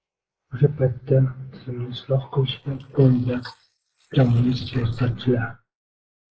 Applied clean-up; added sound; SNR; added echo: neural mask model Resemble Enhance denoiser.